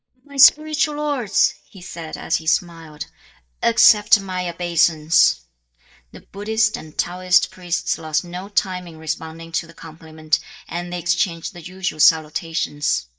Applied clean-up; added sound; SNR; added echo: neural mask model DeepFilterNet 3.